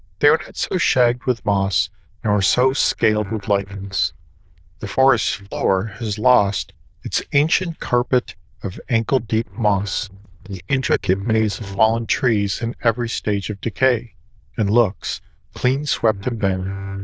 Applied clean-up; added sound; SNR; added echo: neural diffusion model UNIVERSE++.